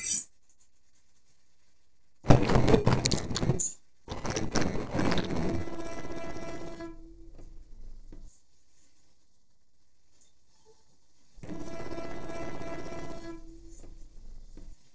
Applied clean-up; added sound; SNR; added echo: neural separator model SepFormer DNS4.